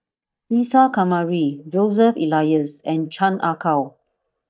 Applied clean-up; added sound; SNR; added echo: neural mask model DeepFilterNet 3.